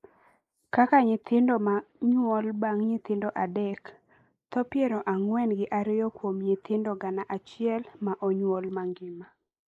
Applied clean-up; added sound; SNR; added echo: neural mask model Resemble Enhance denoiser.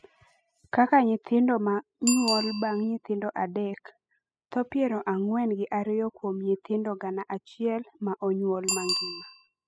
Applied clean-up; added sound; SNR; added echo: classical method spectral subtraction.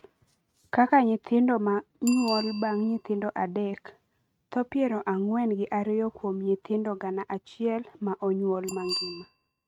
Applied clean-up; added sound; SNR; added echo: neural mask model RNNoise.